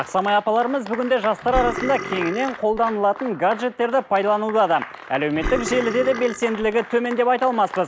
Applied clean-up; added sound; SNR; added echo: none; Burping, eructation; 9 dB; none.